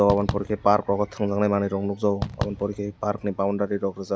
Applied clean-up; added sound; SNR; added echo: none; Fireworks; 11 dB; none.